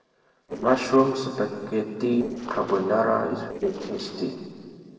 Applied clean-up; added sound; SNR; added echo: neural separator model SepFormer DNS4.